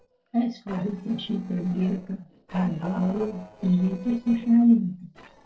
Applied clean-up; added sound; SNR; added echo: neural separator model SepFormer DNS4.